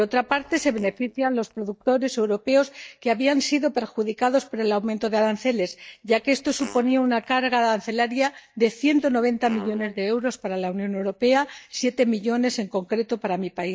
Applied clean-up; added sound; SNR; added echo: neural mask model DeepFilterNet 3.